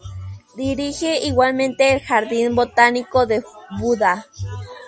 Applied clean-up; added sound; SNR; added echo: none; none; none; none.